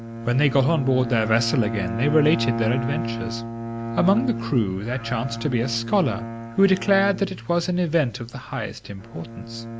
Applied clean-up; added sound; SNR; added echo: none; Bowed string instrument; 7 dB; none.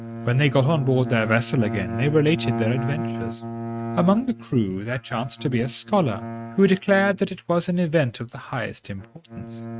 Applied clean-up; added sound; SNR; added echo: neural mask model RNNoise.